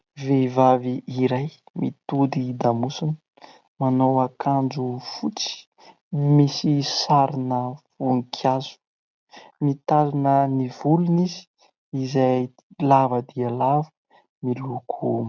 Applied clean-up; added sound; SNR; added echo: none; none; none; none.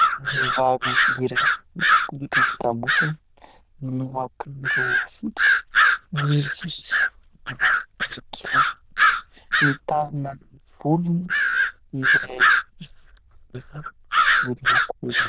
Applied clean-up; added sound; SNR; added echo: neural diffusion model UNIVERSE++.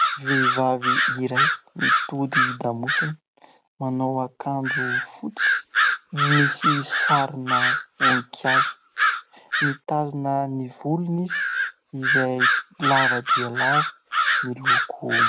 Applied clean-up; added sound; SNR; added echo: none; Bird vocalization, bird call, bird song; -4 dB; none.